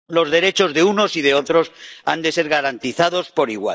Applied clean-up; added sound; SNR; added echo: neural mask model DeepFilterNet 3.